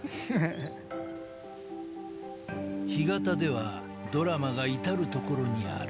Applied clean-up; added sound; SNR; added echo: none; none; none; none.